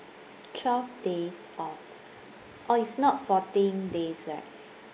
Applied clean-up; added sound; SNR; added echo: none; none; none; none.